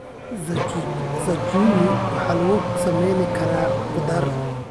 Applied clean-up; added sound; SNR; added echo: none; Accelerating, revving, vroom / Car; 0 dB; none.